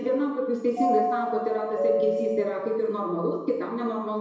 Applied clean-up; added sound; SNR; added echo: none; Doorbell; 0 dB; reverberation time 1.0 s.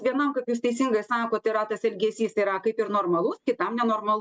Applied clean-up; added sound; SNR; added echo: none; none; none; none.